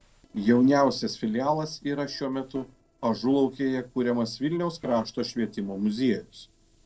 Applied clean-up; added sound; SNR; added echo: neural separator model SepFormer DNS4.